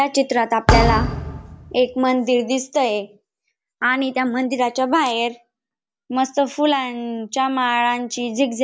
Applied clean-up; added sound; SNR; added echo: none; Thump, thud; 1 dB; none.